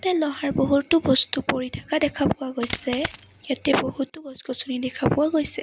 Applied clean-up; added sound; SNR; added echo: none; Coin (dropping); 7 dB; none.